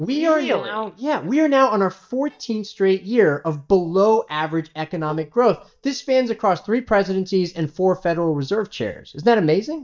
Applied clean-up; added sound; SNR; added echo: neural mask model DeepFilterNet 3.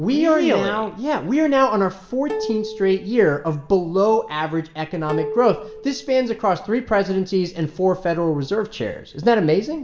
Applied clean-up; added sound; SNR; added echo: none; Plucked string instrument; 12 dB; reverberation time 0.6 s.